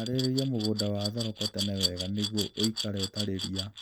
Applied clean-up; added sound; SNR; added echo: none; Glass; 4 dB; none.